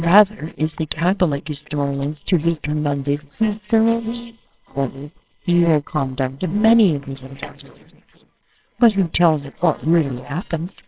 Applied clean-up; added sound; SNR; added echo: neural separator model SepFormer WHAMR!.